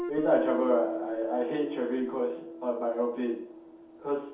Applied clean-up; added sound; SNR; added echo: none; Guitar; 7 dB; reverberation time 0.6 s.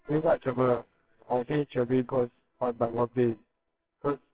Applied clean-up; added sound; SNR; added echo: neural separator model SepFormer WHAMR!.